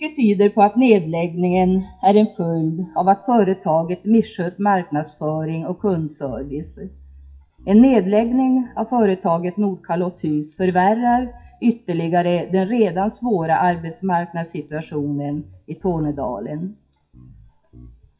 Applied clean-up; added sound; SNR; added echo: classical method WPE with log-MMSE.